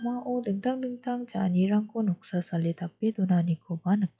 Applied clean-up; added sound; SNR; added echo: classical method log-MMSE.